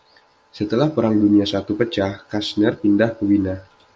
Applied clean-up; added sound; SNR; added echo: none; none; none; none.